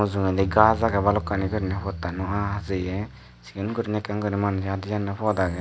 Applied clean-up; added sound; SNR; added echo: none; Bass guitar; 12 dB; none.